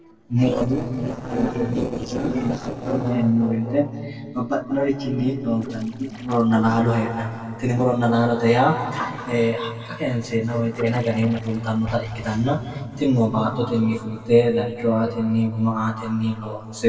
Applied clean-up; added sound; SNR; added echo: neural separator model SepFormer DNS4.